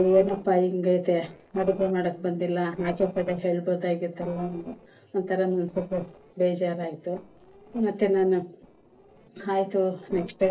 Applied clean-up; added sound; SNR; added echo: neural separator model SepFormer DNS4.